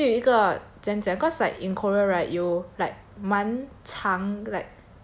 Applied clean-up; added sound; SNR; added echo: none; none; none; none.